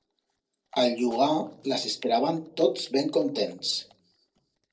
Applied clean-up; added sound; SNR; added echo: neural separator model SepFormer DNS4.